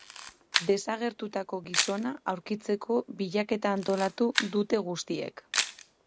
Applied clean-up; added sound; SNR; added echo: none; Camera; 6 dB; none.